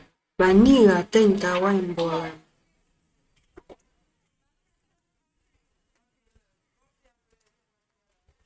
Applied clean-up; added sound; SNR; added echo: neural mask model RNNoise.